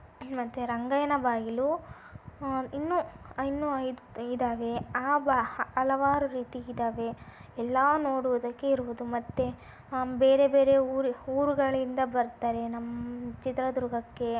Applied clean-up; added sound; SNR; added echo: none; none; none; none.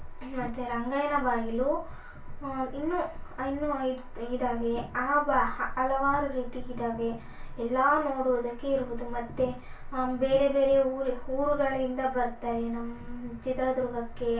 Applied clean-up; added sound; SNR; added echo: none; Buzz; 9 dB; reverberation time 0.2 s.